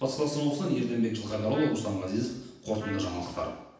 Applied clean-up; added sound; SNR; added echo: none; Trumpet; 17 dB; reverberation time 0.9 s.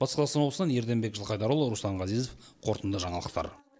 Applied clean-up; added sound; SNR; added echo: none; none; none; none.